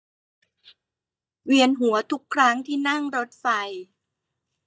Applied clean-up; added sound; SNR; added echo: neural mask model DeepFilterNet 3.